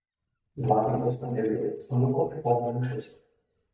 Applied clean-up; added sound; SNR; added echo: neural mask model DeepFilterNet 3.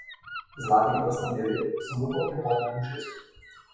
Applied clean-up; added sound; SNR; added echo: classical method WPE with log-MMSE.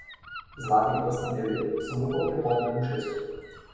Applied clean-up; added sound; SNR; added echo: none; Gull, seagull / Wind; 15 dB; reverberation time 1.2 s.